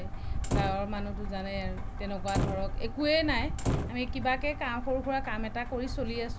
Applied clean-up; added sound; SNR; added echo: none; Slam; 4 dB; none.